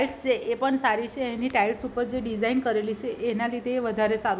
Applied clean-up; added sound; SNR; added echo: none; none; none; none.